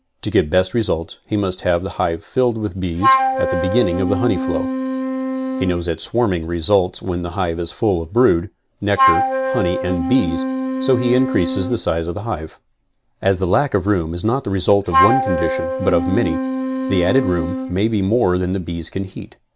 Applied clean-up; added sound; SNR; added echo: none; Wind instrument, woodwind instrument; 4 dB; none.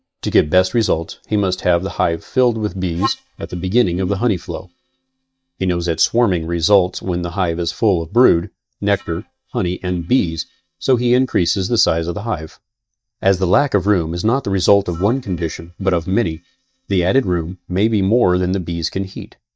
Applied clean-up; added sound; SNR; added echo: neural mask model DeepFilterNet 3.